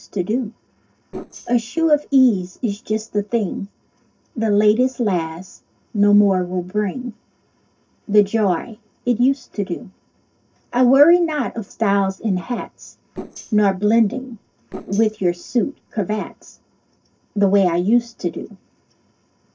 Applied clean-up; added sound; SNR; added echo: neural separator model SepFormer DNS4.